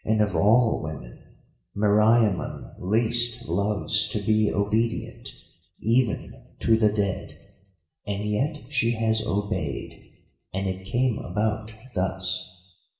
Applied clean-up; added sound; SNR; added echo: none; none; none; reverberation time 0.8 s.